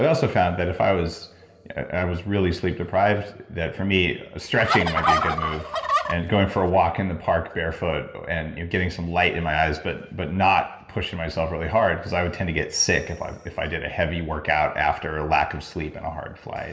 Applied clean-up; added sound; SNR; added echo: none; Fowl; 1 dB; reverberation time 1.4 s.